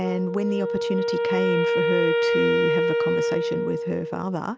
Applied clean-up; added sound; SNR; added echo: none; Wind instrument, woodwind instrument; -4 dB; none.